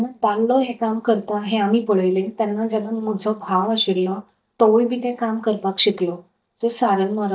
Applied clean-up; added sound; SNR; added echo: neural mask model DeepFilterNet 3.